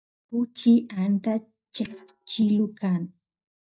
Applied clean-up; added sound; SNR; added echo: neural mask model DeepFilterNet 3.